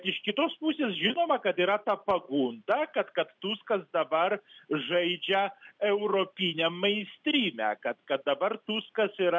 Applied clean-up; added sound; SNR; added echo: none; none; none; none.